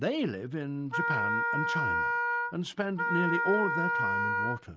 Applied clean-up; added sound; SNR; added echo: none; Wind instrument, woodwind instrument; -3 dB; none.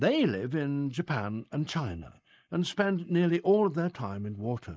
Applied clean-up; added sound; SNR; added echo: neural mask model Resemble Enhance denoiser.